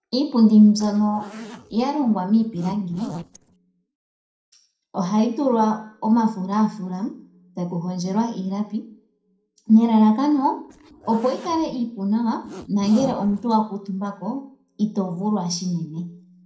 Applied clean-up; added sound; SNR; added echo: neural separator model SepFormer DNS4.